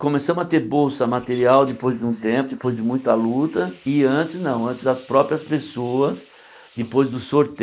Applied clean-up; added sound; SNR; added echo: neural mask model Resemble Enhance denoiser.